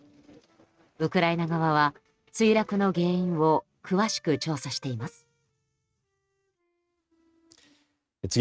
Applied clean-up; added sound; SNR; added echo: neural mask model RNNoise.